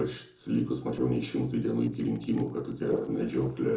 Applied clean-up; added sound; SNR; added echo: neural separator model SepFormer DNS4.